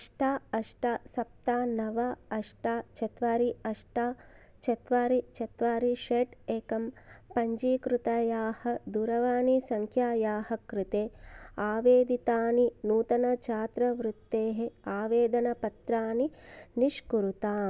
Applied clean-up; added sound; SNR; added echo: none; none; none; none.